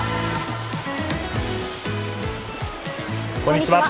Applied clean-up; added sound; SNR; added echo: none; Stream; 11 dB; none.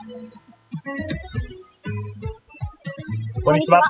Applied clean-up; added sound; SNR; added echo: classical method spectral subtraction.